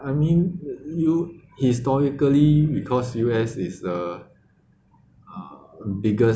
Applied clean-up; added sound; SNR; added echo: none; none; none; none.